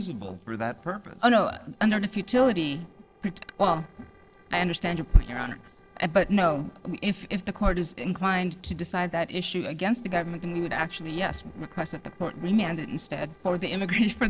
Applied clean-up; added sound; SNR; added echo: neural separator model SepFormer DNS4.